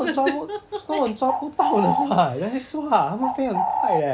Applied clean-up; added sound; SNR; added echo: none; Bird; 0 dB; none.